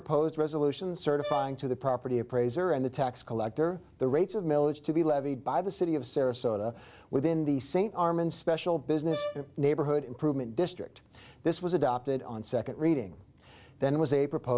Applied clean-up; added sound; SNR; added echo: none; Brass instrument; 12 dB; none.